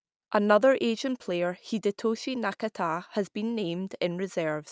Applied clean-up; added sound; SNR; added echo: none; none; none; none.